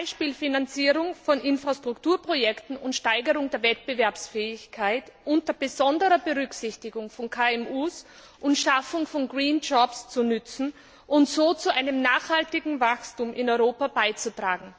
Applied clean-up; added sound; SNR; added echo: none; none; none; none.